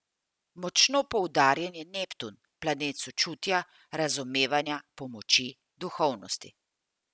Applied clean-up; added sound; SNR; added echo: none; none; none; none.